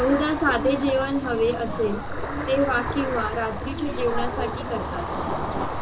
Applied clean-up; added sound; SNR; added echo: none; Ocean; 4 dB; reverberation time 0.2 s.